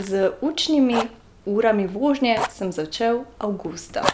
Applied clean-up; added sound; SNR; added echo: none; Fire; 10 dB; none.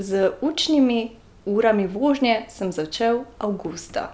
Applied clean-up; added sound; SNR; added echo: none; none; none; none.